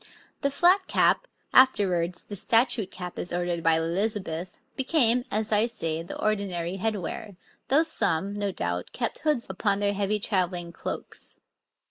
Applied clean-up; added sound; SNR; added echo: neural mask model Resemble Enhance denoiser.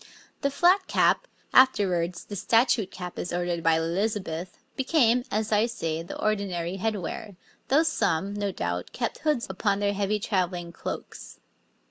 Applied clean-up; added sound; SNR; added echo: none; none; none; none.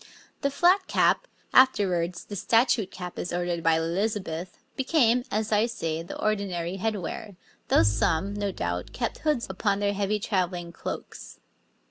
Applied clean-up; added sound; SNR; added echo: none; Bowed string instrument; 9 dB; none.